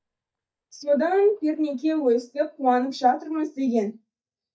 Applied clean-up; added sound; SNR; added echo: neural mask model DeepFilterNet 3.